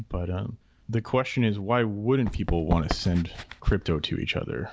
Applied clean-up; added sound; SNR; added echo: none; Run; 11 dB; none.